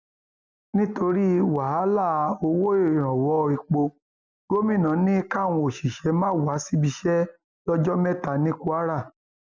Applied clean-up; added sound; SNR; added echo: none; none; none; none.